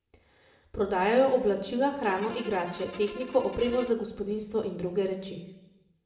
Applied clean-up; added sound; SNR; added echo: none; Bowed string instrument; 16 dB; reverberation time 0.9 s.